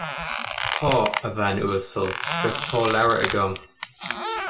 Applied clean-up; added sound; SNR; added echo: none; Squeak; 3 dB; reverberation time 0.2 s.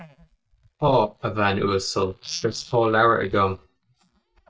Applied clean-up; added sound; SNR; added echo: neural mask model DeepFilterNet 3.